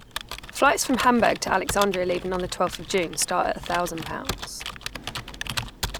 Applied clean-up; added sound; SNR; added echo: none; Computer keyboard; 9 dB; none.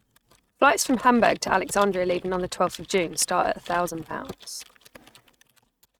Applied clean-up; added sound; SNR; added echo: neural mask model RNNoise.